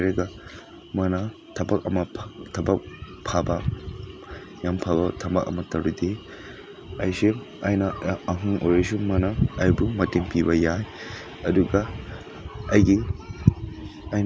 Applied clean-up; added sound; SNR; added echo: none; none; none; none.